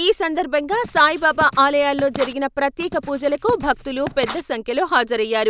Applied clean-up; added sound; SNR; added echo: none; Writing; 15 dB; none.